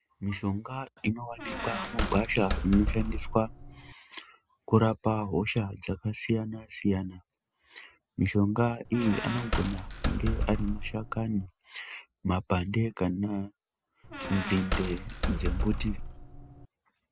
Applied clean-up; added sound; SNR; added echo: none; Squeak; 2 dB; none.